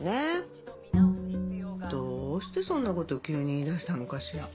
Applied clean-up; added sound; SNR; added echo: none; Bowed string instrument; -2 dB; none.